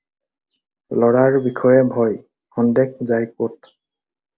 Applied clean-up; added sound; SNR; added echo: none; none; none; none.